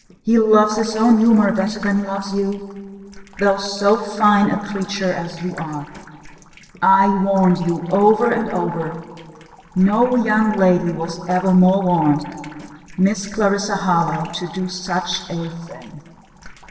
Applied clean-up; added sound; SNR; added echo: neural separator model SepFormer DNS4.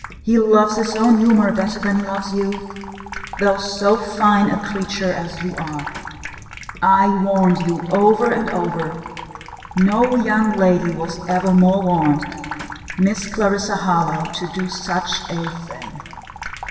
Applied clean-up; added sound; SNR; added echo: none; Sink (filling or washing) / Water tap, faucet; 15 dB; reverberation time 1.9 s.